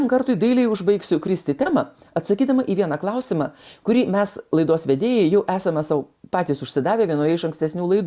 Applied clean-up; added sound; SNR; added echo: none; none; none; none.